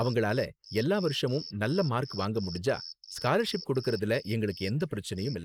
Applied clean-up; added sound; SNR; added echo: neural mask model Resemble Enhance denoiser.